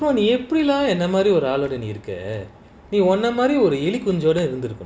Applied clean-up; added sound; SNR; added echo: none; none; none; none.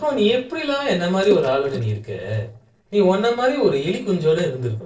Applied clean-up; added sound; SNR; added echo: neural separator model SepFormer DNS4.